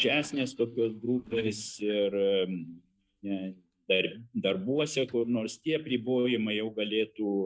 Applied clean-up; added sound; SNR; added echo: neural mask model DeepFilterNet 3.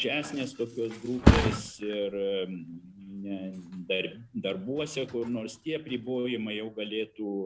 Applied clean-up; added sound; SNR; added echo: none; Thump, thud; 0 dB; none.